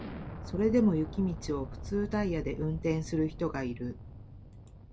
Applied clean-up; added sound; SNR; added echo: none; Explosion; 10 dB; none.